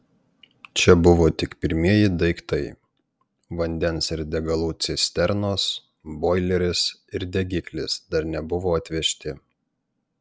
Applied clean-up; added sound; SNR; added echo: none; none; none; none.